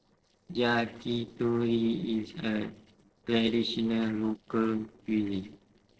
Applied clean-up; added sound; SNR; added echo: neural separator model SepFormer DNS4.